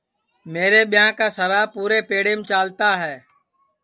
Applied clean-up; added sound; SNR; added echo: none; none; none; none.